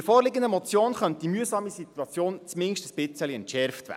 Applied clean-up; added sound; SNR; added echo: none; none; none; none.